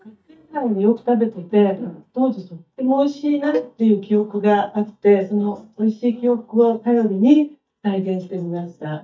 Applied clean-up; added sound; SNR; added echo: neural mask model DeepFilterNet 3.